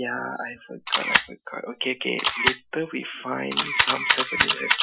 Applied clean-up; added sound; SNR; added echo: classical method Wiener filter.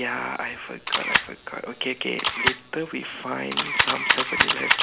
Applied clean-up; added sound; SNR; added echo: none; Camera; -5 dB; none.